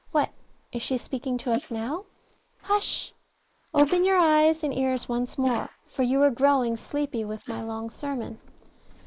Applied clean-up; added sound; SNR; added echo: neural mask model Resemble Enhance denoiser.